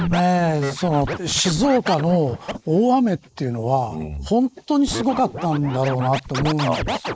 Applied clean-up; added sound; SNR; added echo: neural mask model Resemble Enhance denoiser.